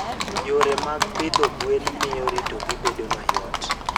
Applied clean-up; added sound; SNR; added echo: none; Livestock, farm animals, working animals; -2 dB; none.